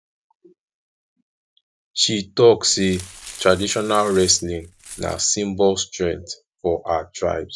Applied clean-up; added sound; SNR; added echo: none; Glass; 16 dB; none.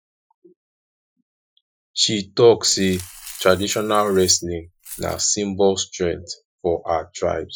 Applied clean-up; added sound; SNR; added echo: classical method Wiener filter.